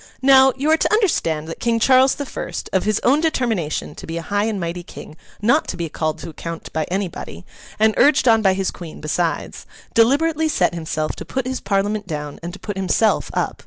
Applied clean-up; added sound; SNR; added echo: none; none; none; none.